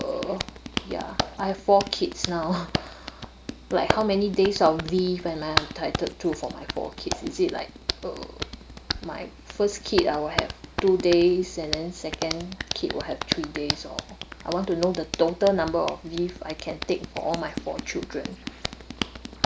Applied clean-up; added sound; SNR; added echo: none; Hands; 7 dB; none.